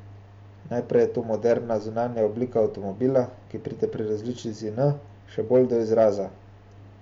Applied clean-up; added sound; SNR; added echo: none; none; none; none.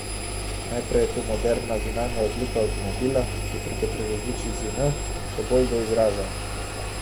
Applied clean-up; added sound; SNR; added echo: none; Engine; 3 dB; none.